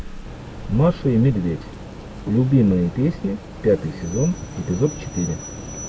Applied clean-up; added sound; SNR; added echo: none; Rain; 15 dB; none.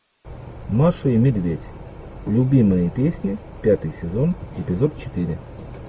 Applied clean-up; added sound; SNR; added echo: none; none; none; none.